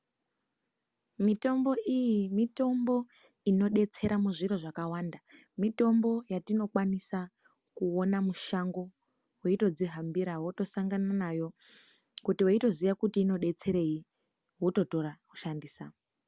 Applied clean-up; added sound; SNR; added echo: none; none; none; none.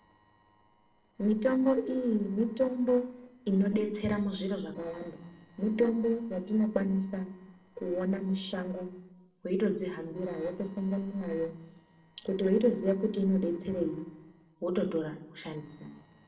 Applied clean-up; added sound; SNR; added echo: neural separator model SepFormer DNS4.